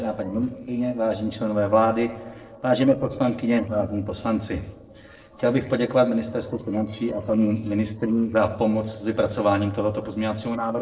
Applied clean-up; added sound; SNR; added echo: neural separator model SepFormer DNS4.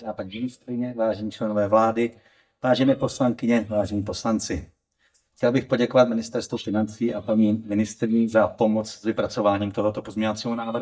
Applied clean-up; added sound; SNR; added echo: neural mask model DeepFilterNet 3.